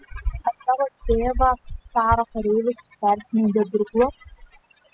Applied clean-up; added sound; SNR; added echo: classical method spectral subtraction.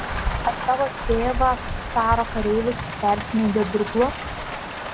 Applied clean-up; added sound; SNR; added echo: none; Rain; 5 dB; none.